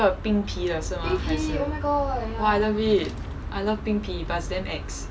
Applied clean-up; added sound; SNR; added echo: none; Drawer open or close; 17 dB; none.